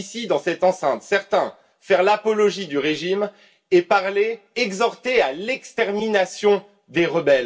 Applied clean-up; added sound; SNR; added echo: none; none; none; reverberation time 0.2 s.